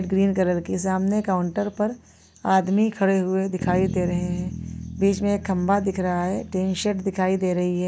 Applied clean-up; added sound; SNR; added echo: none; Bass guitar; 13 dB; none.